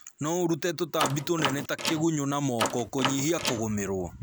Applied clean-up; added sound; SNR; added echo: none; Door; 5 dB; none.